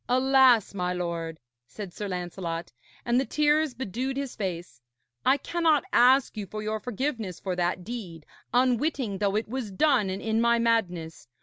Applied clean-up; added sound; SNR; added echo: none; none; none; none.